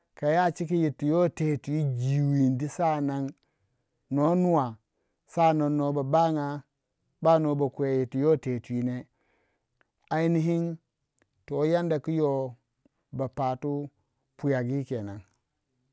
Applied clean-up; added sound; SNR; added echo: none; none; none; none.